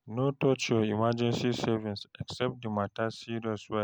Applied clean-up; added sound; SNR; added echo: none; none; none; none.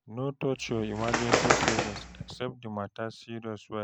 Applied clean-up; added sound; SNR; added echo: none; Bird; -4 dB; none.